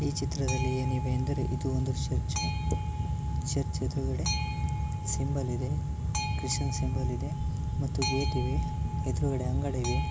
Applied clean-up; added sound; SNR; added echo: none; Boat, Water vehicle; -4 dB; none.